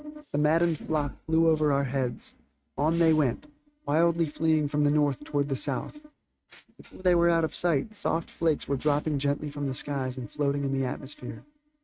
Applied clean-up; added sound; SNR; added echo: neural mask model RNNoise.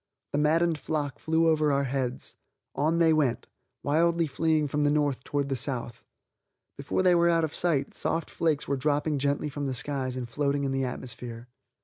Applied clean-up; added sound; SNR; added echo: none; none; none; none.